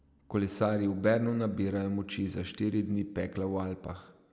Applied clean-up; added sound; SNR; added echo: none; none; none; none.